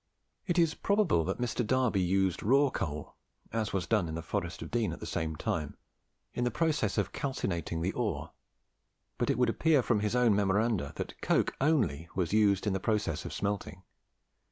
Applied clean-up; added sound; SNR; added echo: none; none; none; none.